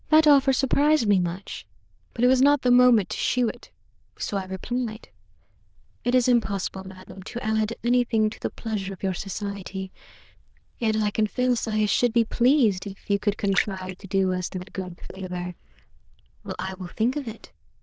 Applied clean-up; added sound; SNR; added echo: neural diffusion model UNIVERSE++.